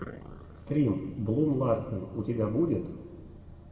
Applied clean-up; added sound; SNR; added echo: none; none; none; reverberation time 1.4 s.